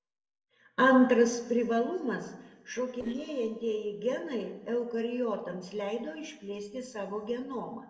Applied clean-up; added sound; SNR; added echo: neural separator model SepFormer DNS4.